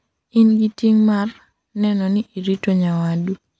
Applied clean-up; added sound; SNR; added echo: none; none; none; none.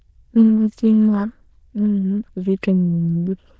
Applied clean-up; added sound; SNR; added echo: neural diffusion model UNIVERSE++.